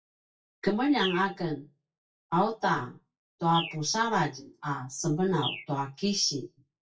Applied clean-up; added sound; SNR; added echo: classical method WPE with log-MMSE.